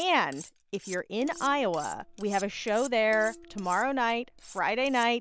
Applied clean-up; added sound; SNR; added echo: none; Gong + Cutlery, silverware; 19 dB; none.